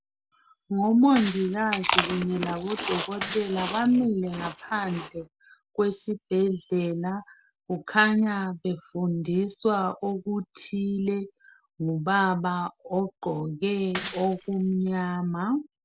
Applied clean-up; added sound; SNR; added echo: none; Chewing, mastication + Shatter / Crushing; 5 dB; none.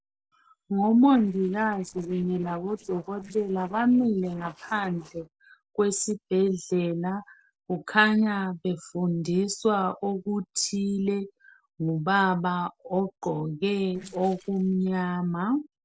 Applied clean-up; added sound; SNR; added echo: neural separator model SepFormer DNS4.